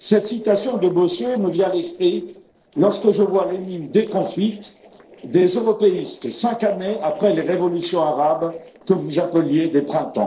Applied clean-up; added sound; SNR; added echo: neural separator model SepFormer DNS4.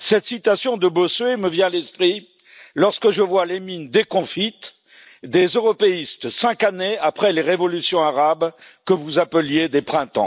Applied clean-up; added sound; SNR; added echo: none; none; none; none.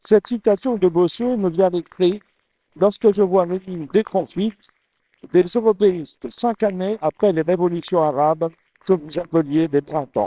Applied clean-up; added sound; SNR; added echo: neural separator model SepFormer WHAMR!.